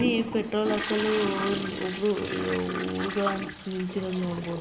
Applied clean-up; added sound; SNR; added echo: none; Toilet flush; 6 dB; none.